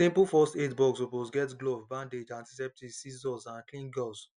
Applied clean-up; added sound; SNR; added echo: none; none; none; none.